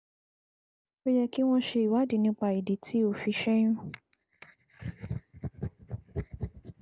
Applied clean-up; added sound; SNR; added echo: none; none; none; none.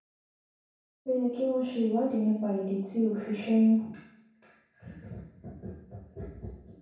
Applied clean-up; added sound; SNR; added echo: none; none; none; reverberation time 0.7 s.